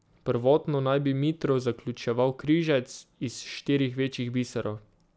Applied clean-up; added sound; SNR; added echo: none; none; none; none.